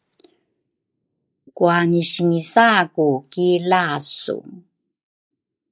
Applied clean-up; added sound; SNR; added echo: neural mask model Resemble Enhance denoiser.